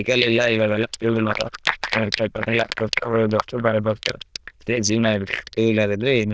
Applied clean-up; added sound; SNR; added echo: neural diffusion model UNIVERSE++.